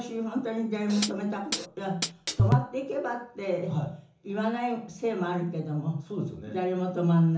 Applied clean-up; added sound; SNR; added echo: none; Hi-hat; 0 dB; reverberation time 0.7 s.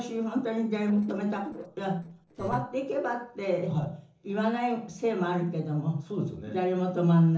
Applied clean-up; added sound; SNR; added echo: neural separator model SepFormer DNS4.